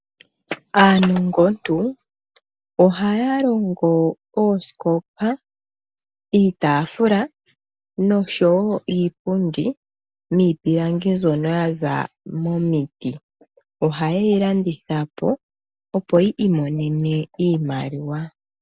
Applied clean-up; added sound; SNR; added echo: none; none; none; none.